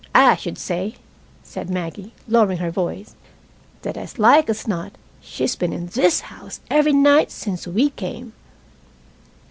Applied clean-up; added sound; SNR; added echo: none; none; none; none.